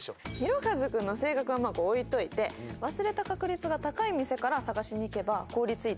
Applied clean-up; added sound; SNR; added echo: none; none; none; none.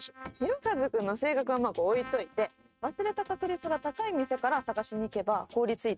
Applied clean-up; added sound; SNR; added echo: neural mask model RNNoise.